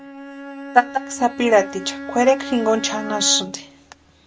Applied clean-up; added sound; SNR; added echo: none; Bowed string instrument; 12 dB; none.